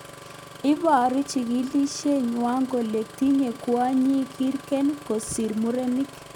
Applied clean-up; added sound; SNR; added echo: none; Engine starting; 18 dB; none.